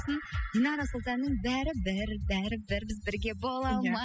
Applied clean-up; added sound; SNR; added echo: classical method spectral subtraction.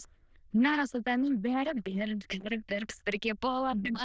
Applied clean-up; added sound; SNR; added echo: neural diffusion model UNIVERSE++.